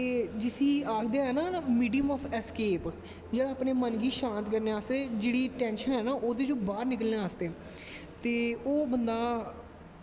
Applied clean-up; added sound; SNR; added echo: none; none; none; none.